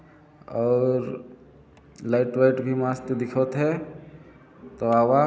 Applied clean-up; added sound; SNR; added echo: none; none; none; none.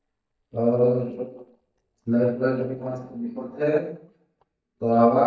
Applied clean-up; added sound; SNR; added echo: neural mask model DeepFilterNet 3.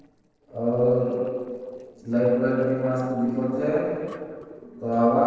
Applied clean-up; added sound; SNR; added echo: neural separator model SepFormer DNS4.